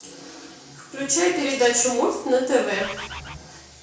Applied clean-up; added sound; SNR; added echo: none; Bird; 12 dB; reverberation time 0.5 s.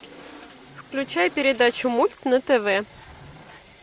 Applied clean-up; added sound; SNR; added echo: none; none; none; none.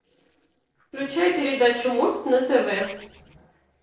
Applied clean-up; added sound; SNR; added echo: neural separator model SepFormer DNS4.